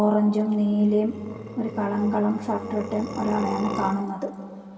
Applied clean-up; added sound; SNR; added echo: none; Burping, eructation; 11 dB; reverberation time 2.6 s.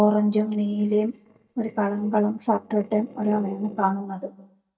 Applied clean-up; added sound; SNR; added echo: neural mask model DeepFilterNet 3.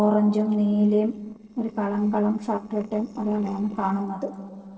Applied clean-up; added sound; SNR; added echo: neural separator model SepFormer DNS4.